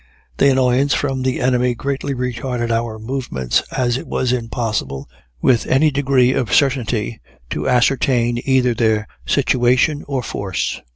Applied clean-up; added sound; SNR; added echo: none; none; none; none.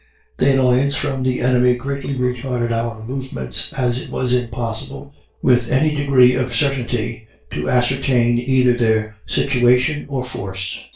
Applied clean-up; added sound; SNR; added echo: neural separator model SepFormer DNS4.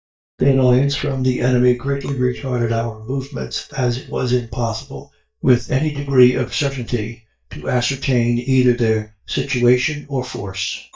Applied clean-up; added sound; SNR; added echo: neural mask model DeepFilterNet 3.